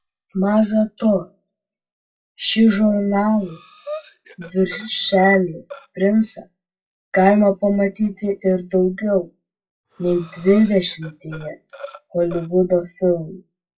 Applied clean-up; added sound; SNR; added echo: classical method WPE with log-MMSE.